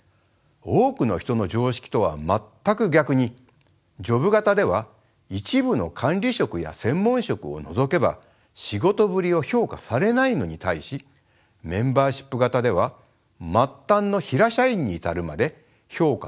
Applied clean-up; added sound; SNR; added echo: none; none; none; none.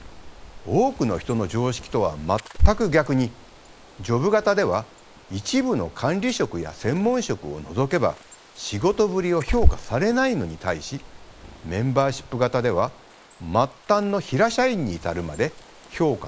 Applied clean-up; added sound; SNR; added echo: neural mask model Resemble Enhance denoiser.